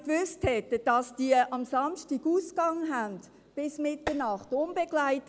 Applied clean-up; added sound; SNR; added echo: none; Tap; 12 dB; none.